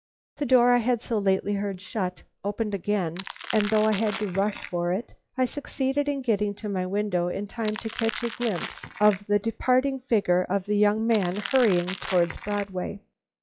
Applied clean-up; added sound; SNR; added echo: classical method log-MMSE.